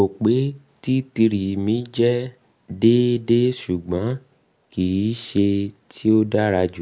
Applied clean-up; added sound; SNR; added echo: none; none; none; none.